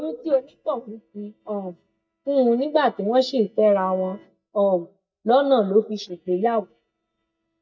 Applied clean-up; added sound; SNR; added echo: neural mask model DeepFilterNet 3.